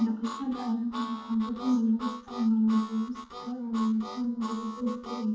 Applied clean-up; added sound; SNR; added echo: none; Harmonica; 12 dB; reverberation time 0.6 s.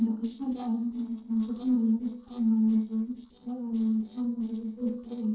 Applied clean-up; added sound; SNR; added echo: neural separator model SepFormer DNS4.